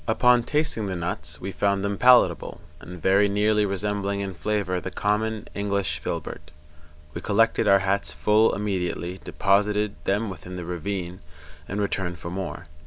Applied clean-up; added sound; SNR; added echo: none; none; none; none.